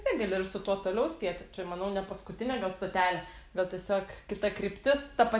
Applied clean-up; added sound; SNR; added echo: none; none; none; none.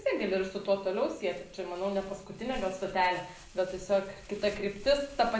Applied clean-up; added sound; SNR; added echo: none; Crumpling, crinkling; 19 dB; reverberation time 0.5 s.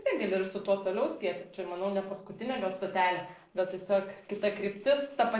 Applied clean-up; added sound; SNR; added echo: neural separator model SepFormer DNS4.